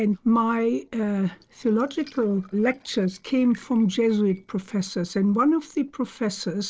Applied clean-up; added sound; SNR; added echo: neural separator model SepFormer DNS4.